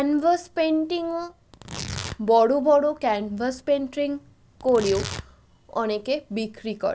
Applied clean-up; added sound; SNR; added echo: none; Tearing; 13 dB; none.